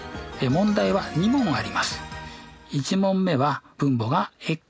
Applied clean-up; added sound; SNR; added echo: none; none; none; none.